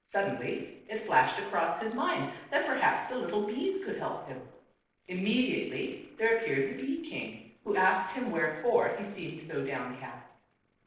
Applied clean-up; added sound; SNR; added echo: neural separator model SepFormer DNS4.